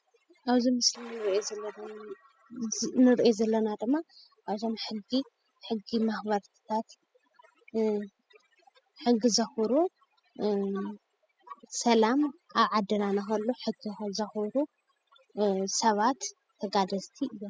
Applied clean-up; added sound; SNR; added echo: classical method spectral subtraction.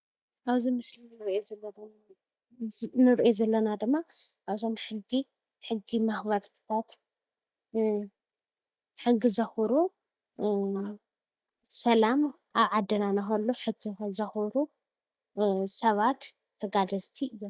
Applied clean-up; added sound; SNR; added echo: neural mask model DeepFilterNet 3.